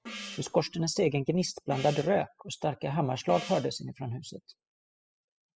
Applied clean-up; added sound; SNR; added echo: classical method spectral subtraction.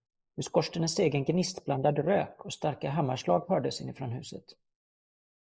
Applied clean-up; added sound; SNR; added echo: neural mask model Resemble Enhance denoiser.